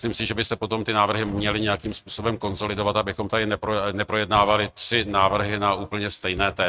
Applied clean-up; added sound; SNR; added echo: neural mask model RNNoise.